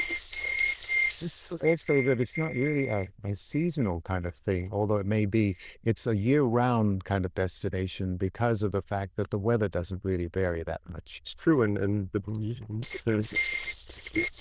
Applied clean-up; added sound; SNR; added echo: neural diffusion model UNIVERSE++.